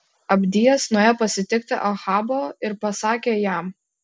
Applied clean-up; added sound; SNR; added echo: none; none; none; none.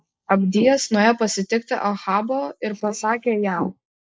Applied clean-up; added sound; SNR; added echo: neural mask model Resemble Enhance denoiser.